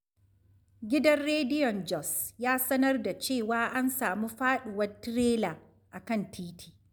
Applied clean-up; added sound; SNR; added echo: none; none; none; none.